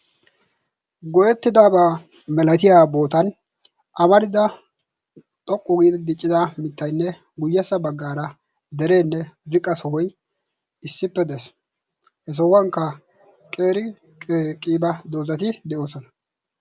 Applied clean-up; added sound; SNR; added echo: none; none; none; none.